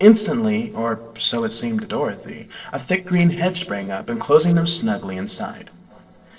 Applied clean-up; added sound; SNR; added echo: neural separator model SepFormer DNS4.